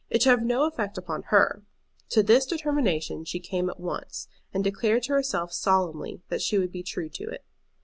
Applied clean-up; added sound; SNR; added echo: none; none; none; none.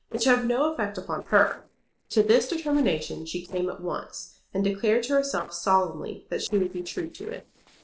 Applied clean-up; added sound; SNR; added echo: neural separator model SepFormer DNS4.